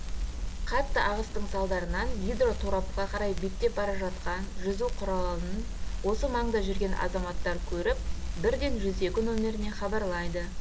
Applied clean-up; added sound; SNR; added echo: none; Crackle; 0 dB; none.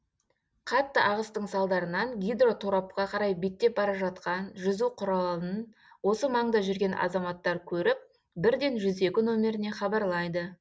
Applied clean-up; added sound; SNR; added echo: none; none; none; none.